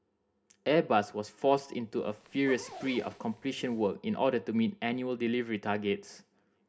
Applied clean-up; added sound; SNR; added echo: none; Zipper (clothing); 19 dB; reverberation time 0.3 s.